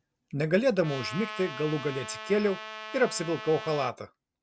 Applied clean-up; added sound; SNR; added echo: none; Trumpet; 11 dB; none.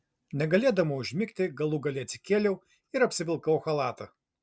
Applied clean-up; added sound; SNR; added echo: none; none; none; none.